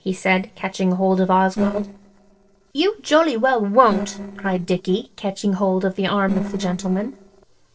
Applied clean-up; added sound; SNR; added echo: neural separator model SepFormer DNS4.